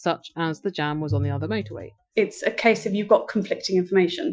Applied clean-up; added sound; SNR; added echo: classical method Wiener filter.